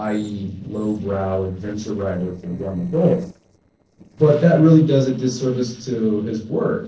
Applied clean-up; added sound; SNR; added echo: neural separator model SepFormer DNS4.